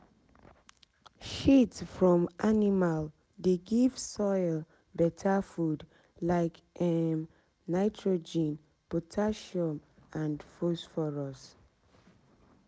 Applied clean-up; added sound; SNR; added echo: none; none; none; none.